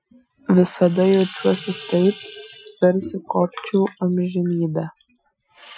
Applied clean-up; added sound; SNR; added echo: classical method Wiener filter.